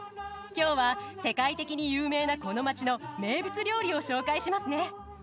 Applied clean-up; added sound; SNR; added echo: none; none; none; none.